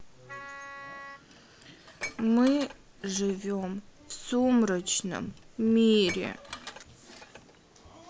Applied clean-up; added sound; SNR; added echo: none; Dishes, pots, and pans + Wind instrument, woodwind instrument; 16 dB; none.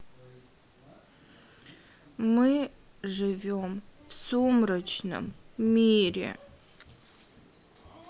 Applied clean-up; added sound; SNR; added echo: none; none; none; none.